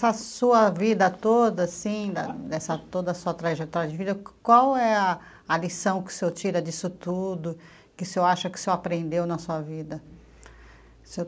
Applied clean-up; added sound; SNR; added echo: none; none; none; none.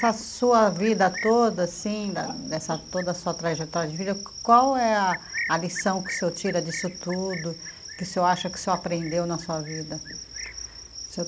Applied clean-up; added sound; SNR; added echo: none; Cricket; 12 dB; none.